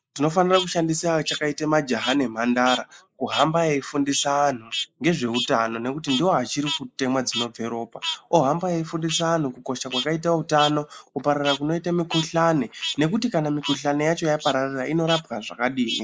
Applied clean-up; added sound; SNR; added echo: neural mask model Resemble Enhance denoiser.